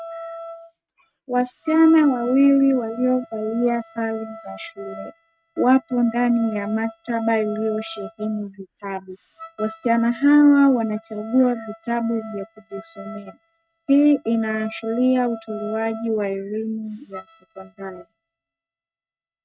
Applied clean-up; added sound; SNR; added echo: neural mask model RNNoise.